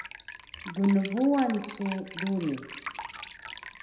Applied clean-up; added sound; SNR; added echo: none; Liquid; 12 dB; reverberation time 0.7 s.